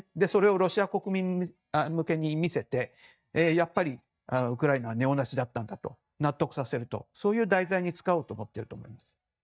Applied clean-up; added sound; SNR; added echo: neural mask model DeepFilterNet 3.